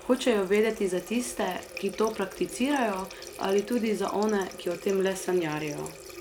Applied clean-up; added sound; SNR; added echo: none; Water tap, faucet; 15 dB; none.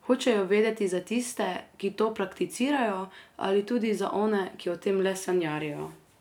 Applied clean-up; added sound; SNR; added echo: none; none; none; none.